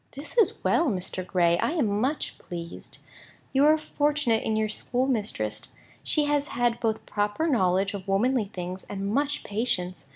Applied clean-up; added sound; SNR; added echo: none; none; none; none.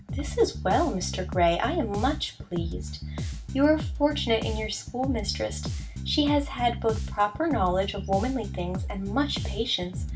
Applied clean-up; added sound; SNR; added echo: none; Bass guitar; 6 dB; reverberation time 0.1 s.